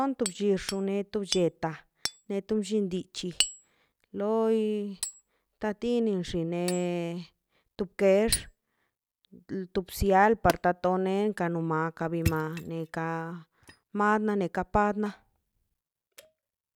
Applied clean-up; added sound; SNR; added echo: none; Hammer; 12 dB; none.